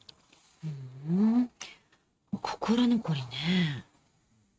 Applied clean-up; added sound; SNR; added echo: neural mask model RNNoise.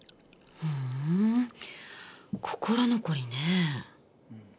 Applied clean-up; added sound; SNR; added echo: none; none; none; none.